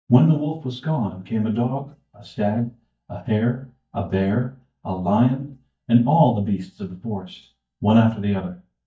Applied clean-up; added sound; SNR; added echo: neural mask model DeepFilterNet 3.